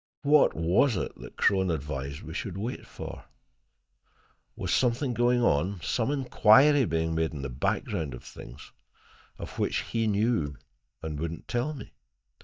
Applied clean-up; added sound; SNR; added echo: neural mask model DeepFilterNet 3.